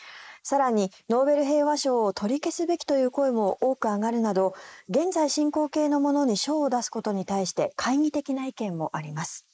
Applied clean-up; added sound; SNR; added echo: neural mask model Resemble Enhance denoiser.